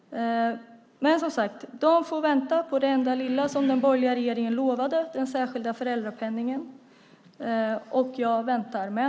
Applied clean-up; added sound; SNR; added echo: none; none; none; none.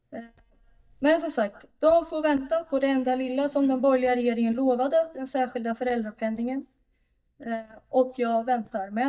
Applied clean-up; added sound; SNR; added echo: neural mask model DeepFilterNet 3.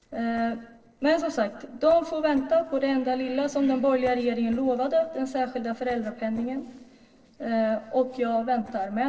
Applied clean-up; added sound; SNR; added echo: neural separator model SepFormer DNS4.